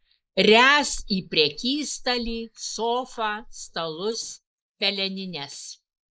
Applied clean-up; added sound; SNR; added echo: neural mask model Resemble Enhance denoiser.